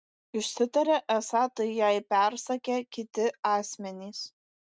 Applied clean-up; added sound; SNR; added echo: none; none; none; none.